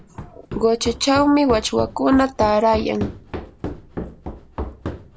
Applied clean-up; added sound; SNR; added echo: none; Run; 11 dB; none.